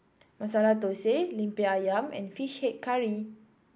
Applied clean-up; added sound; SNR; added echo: none; none; none; none.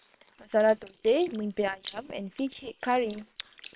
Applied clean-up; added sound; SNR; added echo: neural separator model SepFormer WHAM!.